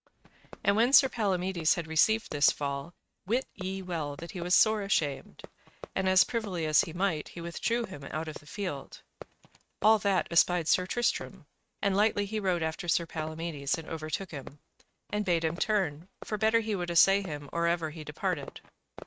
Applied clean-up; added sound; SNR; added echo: neural mask model RNNoise.